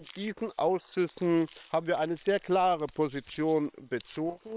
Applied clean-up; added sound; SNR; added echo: neural separator model SepFormer WHAM!.